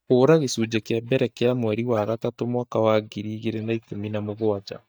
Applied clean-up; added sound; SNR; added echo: neural mask model DeepFilterNet 3.